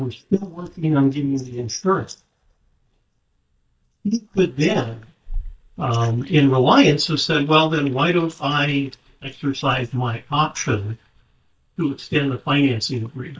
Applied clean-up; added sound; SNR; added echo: neural mask model DeepFilterNet 3.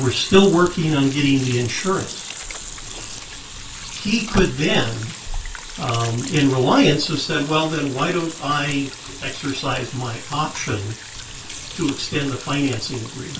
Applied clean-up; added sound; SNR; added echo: none; Sink (filling or washing) / Water tap, faucet; 13 dB; reverberation time 0.2 s.